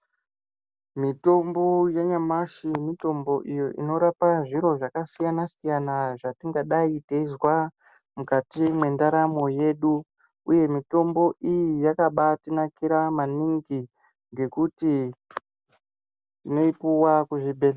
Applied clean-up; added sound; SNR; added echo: none; none; none; none.